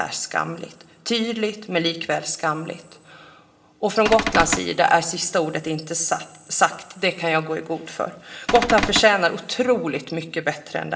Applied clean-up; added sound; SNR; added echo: none; Cupboard open or close / Door; 0 dB; reverberation time 1.8 s.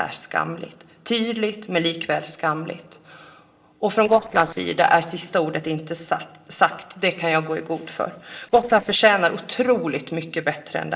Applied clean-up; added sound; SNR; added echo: neural separator model SepFormer DNS4.